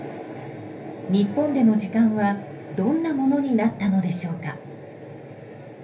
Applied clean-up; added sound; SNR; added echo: none; none; none; reverberation time 0.3 s.